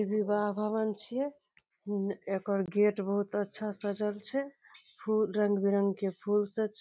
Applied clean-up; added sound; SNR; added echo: none; none; none; none.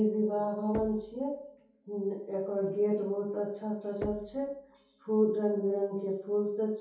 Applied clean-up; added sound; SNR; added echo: none; Knock; 18 dB; reverberation time 0.6 s.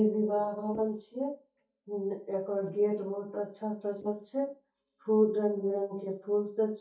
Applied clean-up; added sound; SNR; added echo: neural mask model DeepFilterNet 3.